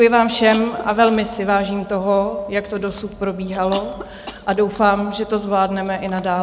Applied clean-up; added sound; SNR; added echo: none; Chewing, mastication / Cough; 20 dB; none.